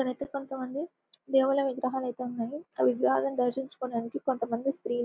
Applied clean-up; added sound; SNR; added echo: none; none; none; none.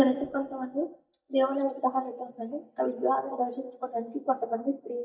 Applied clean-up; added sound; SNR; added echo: neural mask model DeepFilterNet 3.